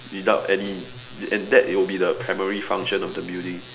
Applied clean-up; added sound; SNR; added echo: none; none; none; none.